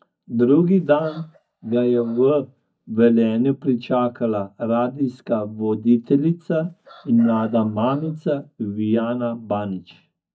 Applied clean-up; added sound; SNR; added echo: neural mask model DeepFilterNet 3.